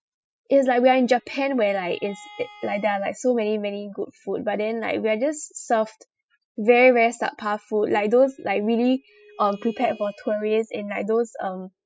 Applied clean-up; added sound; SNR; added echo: classical method spectral subtraction.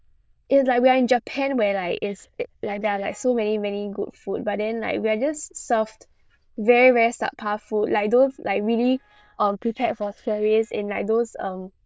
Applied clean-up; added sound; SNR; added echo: neural diffusion model UNIVERSE++.